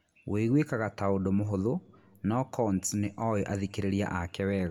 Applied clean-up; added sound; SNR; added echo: none; none; none; reverberation time 0.3 s.